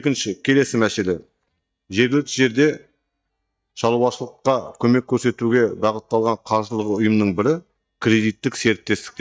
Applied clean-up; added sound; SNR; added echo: neural mask model DeepFilterNet 3.